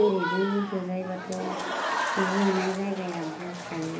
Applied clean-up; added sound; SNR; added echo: none; Applause / Crowd; 3 dB; reverberation time 0.3 s.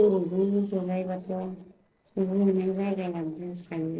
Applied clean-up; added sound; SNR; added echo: neural separator model SepFormer DNS4.